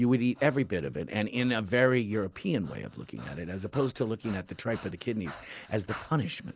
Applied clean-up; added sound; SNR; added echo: none; Breathing; 20 dB; none.